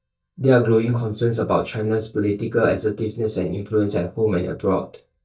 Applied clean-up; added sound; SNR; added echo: neural mask model DeepFilterNet 3.